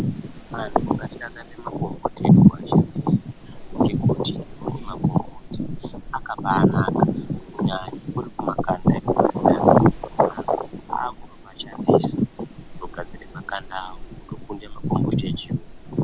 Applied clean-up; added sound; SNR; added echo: none; Wind; 16 dB; none.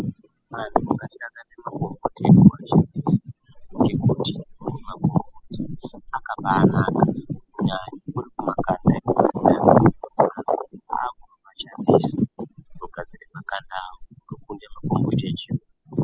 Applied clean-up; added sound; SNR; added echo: classical method spectral subtraction.